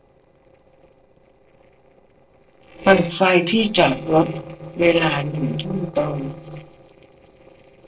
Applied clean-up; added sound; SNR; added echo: neural separator model SepFormer DNS4.